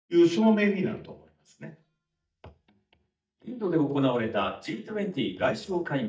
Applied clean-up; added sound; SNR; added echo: neural mask model DeepFilterNet 3.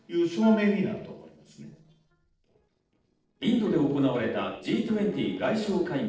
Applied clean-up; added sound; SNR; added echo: neural separator model SepFormer DNS4.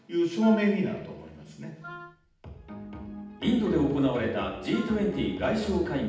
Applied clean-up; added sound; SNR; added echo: none; Wind instrument, woodwind instrument; 19 dB; reverberation time 0.8 s.